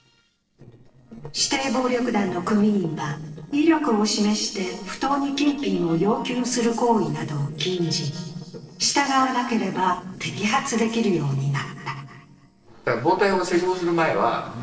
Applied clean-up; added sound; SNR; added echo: neural separator model SepFormer DNS4.